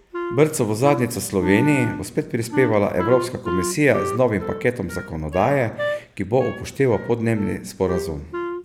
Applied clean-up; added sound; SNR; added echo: none; Wind instrument, woodwind instrument; 8 dB; none.